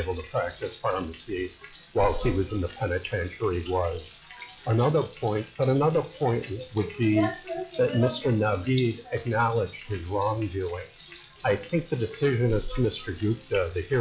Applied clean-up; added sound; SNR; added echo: classical method log-MMSE.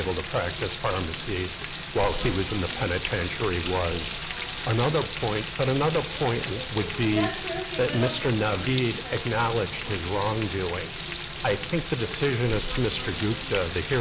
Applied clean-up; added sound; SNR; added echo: none; Frying (food); 6 dB; none.